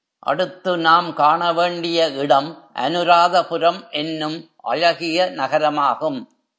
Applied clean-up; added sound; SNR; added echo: none; none; none; none.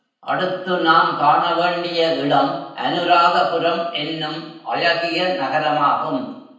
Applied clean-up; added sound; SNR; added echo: none; none; none; reverberation time 0.9 s.